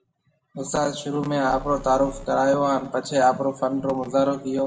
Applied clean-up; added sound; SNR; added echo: none; Alarm; 17 dB; reverberation time 1.1 s.